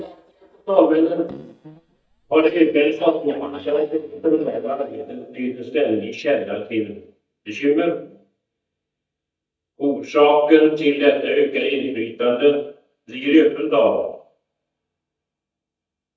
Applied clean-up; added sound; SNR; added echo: neural mask model DeepFilterNet 3.